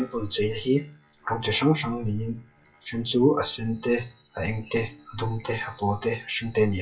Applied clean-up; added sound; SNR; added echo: classical method WPE with log-MMSE.